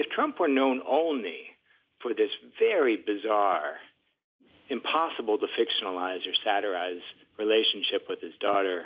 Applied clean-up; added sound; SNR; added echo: none; none; none; none.